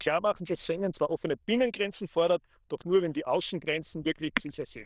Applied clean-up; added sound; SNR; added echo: neural diffusion model UNIVERSE++.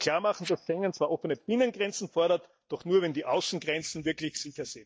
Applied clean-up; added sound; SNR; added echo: neural mask model DeepFilterNet 3.